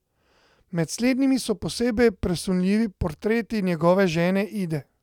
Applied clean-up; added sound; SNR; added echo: none; none; none; none.